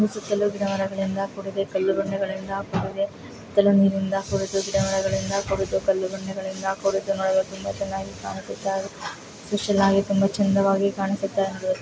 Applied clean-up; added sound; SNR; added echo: none; none; none; none.